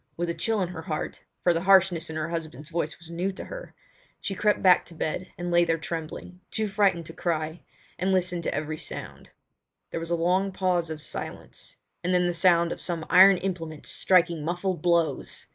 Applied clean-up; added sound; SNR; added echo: neural mask model Resemble Enhance denoiser.